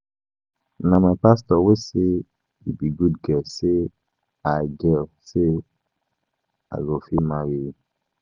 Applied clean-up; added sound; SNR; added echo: none; none; none; none.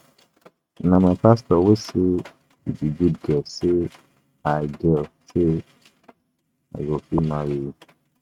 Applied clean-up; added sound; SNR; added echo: neural mask model RNNoise.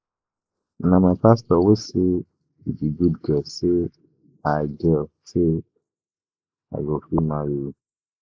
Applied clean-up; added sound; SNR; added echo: neural mask model Resemble Enhance denoiser.